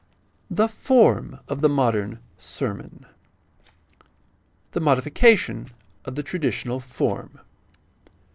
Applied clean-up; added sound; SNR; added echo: neural separator model SepFormer DNS4.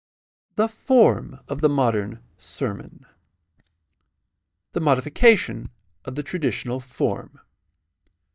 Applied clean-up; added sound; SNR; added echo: neural mask model DeepFilterNet 3.